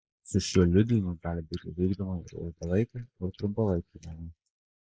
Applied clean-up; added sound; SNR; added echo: neural mask model Resemble Enhance denoiser.